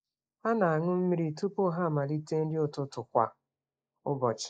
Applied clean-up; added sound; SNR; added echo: neural mask model Resemble Enhance denoiser.